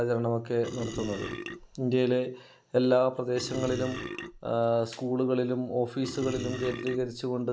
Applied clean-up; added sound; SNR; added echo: none; Burping, eructation; 9 dB; none.